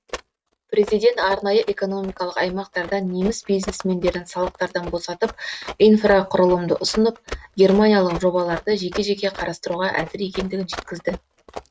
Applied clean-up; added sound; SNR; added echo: neural mask model RNNoise.